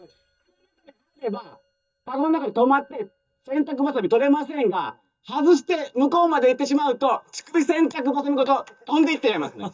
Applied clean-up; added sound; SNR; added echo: neural mask model DeepFilterNet 3.